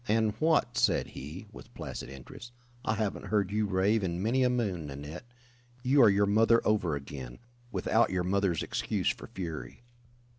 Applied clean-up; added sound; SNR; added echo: none; none; none; none.